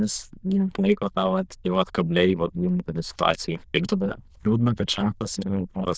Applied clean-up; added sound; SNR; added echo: neural diffusion model UNIVERSE++.